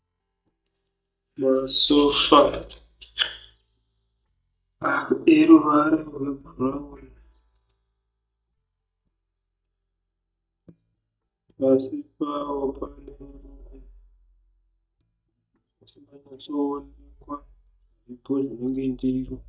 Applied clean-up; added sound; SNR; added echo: neural mask model DeepFilterNet 3.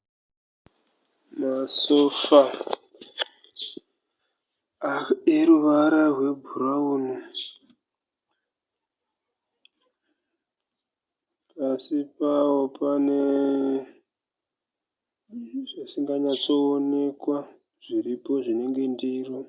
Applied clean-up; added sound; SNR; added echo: none; none; none; none.